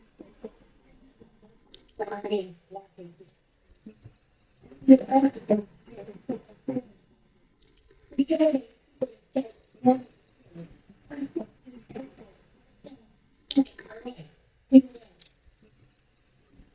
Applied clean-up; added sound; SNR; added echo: neural mask model DeepFilterNet 3.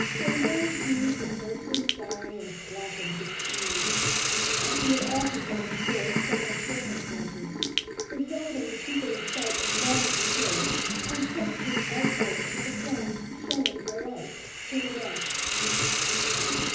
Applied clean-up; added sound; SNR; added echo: none; Hiss; -5 dB; reverberation time 0.7 s.